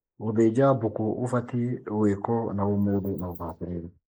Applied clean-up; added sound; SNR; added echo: neural mask model Resemble Enhance denoiser.